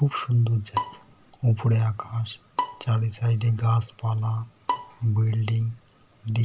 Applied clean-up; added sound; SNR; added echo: none; Bowed string instrument; 12 dB; none.